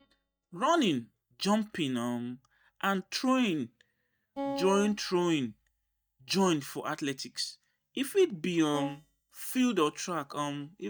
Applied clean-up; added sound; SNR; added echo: neural mask model DeepFilterNet 3.